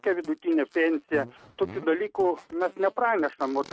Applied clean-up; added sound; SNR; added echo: neural mask model RNNoise.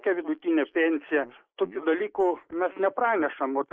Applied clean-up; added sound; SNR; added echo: neural mask model Resemble Enhance denoiser.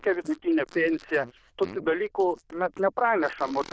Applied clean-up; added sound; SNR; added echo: neural diffusion model UNIVERSE++.